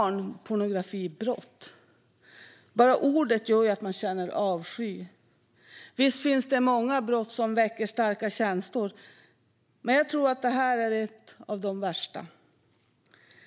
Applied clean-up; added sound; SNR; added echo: none; none; none; none.